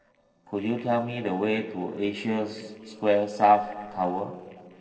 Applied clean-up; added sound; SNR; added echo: neural separator model SepFormer DNS4.